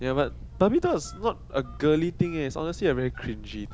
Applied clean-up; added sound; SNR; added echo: none; Telephone; 14 dB; none.